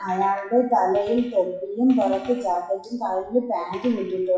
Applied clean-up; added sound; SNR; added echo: classical method WPE with log-MMSE.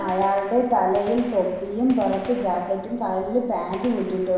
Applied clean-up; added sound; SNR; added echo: none; Gunshot, gunfire; 20 dB; reverberation time 1.0 s.